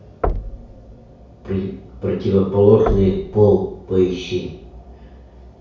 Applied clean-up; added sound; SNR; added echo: none; Knock; 10 dB; reverberation time 0.6 s.